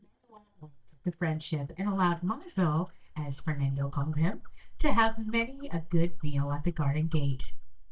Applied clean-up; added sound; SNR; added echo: neural mask model DeepFilterNet 3.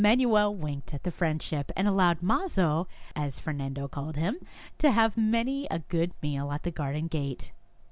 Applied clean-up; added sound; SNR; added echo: none; none; none; none.